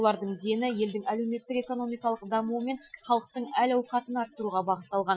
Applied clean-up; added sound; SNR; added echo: classical method Wiener filter.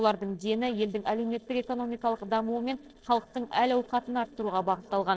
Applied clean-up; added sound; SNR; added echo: neural separator model SepFormer DNS4.